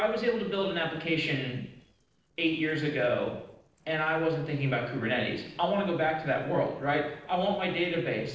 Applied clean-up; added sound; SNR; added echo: neural separator model SepFormer DNS4.